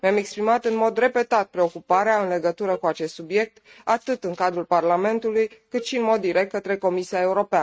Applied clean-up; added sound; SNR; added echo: neural mask model RNNoise.